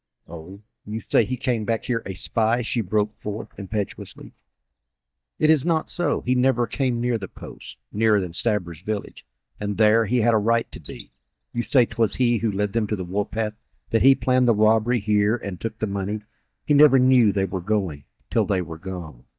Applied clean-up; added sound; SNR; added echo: neural mask model DeepFilterNet 3.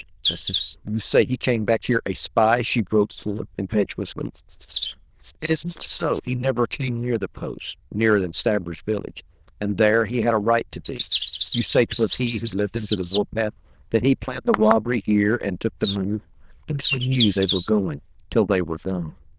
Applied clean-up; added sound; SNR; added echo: neural diffusion model UNIVERSE++.